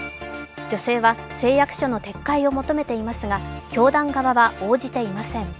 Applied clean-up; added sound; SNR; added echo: none; none; none; none.